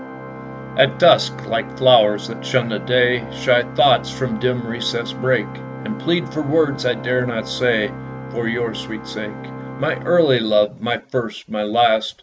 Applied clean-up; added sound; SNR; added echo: none; Organ; 12 dB; none.